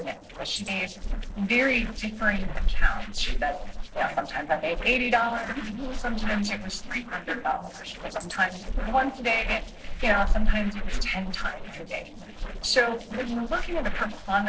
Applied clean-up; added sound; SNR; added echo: neural separator model SepFormer DNS4.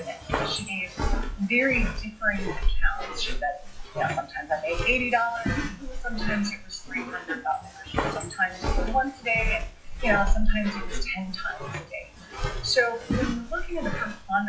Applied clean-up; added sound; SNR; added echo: classical method WPE with log-MMSE.